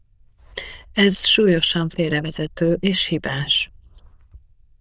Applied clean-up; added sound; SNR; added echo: neural diffusion model UNIVERSE++.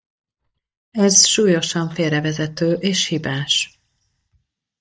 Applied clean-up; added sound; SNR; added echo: neural mask model DeepFilterNet 3.